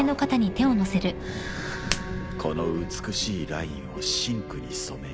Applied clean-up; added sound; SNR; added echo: none; Hands + Thunder; 11 dB; none.